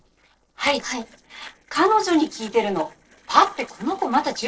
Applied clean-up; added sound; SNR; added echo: neural separator model SepFormer DNS4.